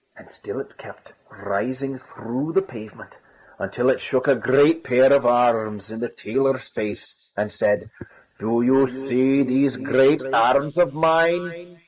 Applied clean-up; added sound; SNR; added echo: neural mask model Resemble Enhance denoiser.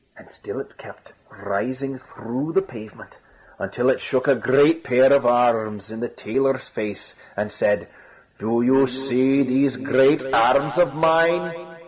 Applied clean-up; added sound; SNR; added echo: none; none; none; none.